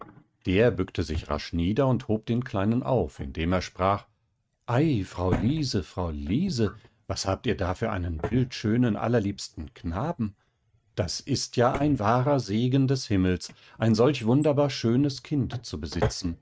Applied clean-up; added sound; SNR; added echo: neural mask model RNNoise.